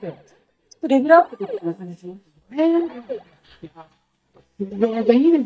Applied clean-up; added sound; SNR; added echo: neural mask model DeepFilterNet 3.